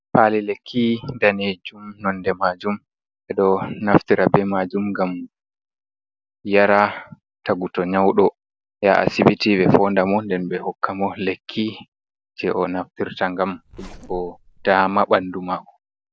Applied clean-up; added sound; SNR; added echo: none; Zipper (clothing); 20 dB; none.